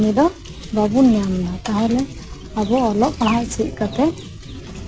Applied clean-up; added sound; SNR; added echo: none; none; none; none.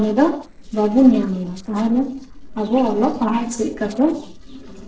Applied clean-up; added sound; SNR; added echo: neural separator model SepFormer DNS4.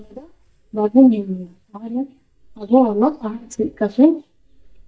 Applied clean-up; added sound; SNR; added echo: neural mask model DeepFilterNet 3.